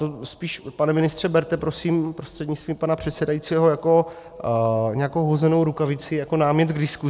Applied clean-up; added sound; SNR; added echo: none; none; none; none.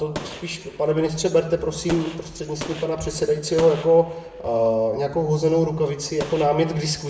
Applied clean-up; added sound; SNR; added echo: none; Gunshot, gunfire; 17 dB; reverberation time 0.6 s.